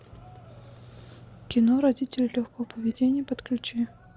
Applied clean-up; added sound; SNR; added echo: none; none; none; none.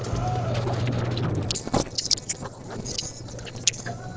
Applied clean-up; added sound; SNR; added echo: neural separator model SepFormer DNS4.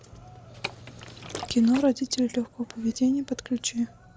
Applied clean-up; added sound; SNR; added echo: none; Liquid; 14 dB; none.